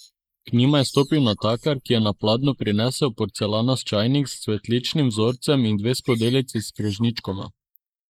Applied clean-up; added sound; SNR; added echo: neural mask model Resemble Enhance denoiser.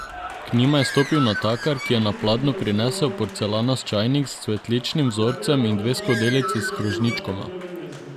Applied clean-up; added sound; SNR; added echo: none; Bird + Applause; 9 dB; none.